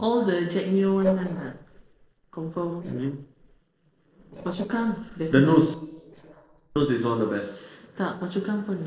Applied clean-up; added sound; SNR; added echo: neural separator model SepFormer DNS4.